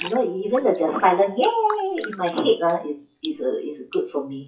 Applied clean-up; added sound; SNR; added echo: classical method WPE with log-MMSE.